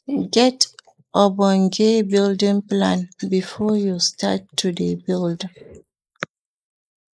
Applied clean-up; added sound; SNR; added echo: neural mask model Resemble Enhance denoiser.